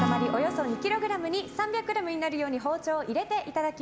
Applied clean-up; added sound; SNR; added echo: none; Acoustic guitar / Strum; 7 dB; none.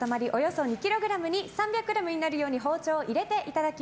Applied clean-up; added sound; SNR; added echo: none; none; none; none.